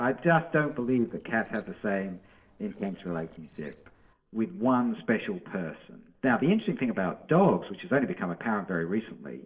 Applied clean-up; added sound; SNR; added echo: neural separator model SepFormer DNS4.